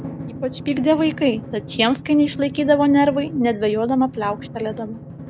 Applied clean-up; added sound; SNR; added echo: none; Drum; 13 dB; none.